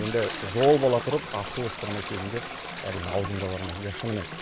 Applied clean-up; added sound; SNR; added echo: none; Toilet flush; 8 dB; none.